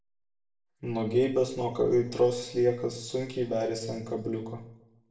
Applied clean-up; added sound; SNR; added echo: none; none; none; reverberation time 0.7 s.